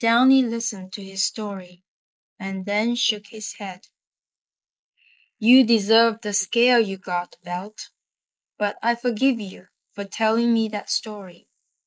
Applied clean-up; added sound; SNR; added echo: neural mask model Resemble Enhance denoiser.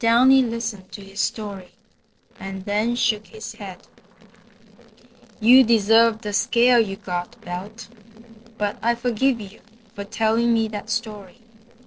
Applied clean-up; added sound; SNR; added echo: neural separator model SepFormer DNS4.